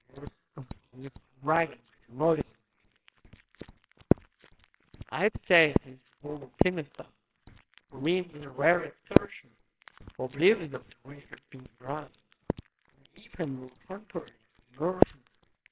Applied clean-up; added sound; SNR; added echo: neural separator model SepFormer WHAMR!.